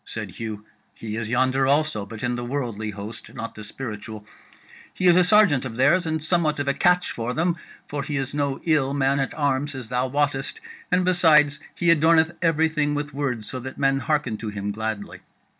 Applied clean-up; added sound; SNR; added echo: none; none; none; none.